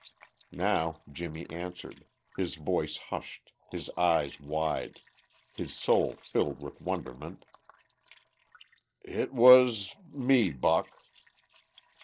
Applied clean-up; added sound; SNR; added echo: neural separator model SepFormer DNS4.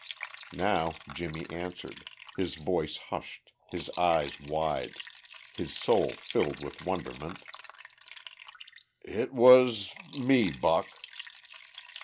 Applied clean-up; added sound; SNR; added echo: none; Liquid; 17 dB; none.